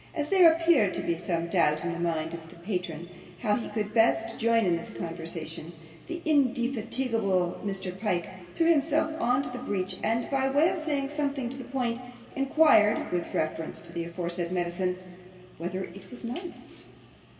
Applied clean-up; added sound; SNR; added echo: none; none; none; reverberation time 2.3 s.